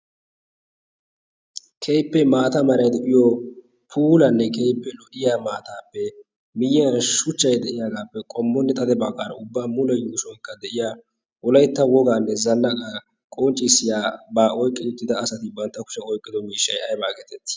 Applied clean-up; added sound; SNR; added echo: none; none; none; none.